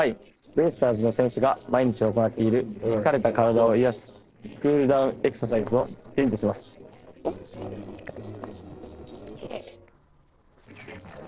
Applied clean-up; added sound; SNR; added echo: neural separator model SepFormer DNS4.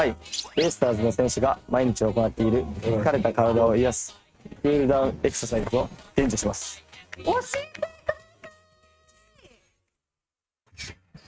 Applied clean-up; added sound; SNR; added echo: neural mask model RNNoise.